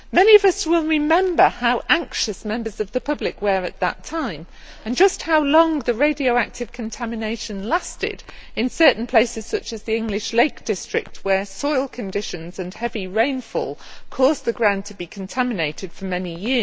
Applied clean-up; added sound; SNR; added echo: none; Crackle; 17 dB; none.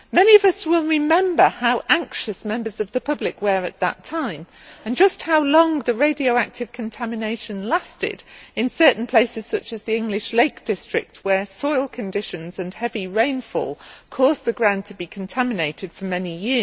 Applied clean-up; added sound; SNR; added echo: none; none; none; none.